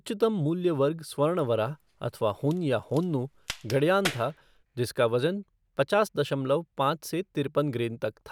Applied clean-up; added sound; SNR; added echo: none; Crack; 14 dB; none.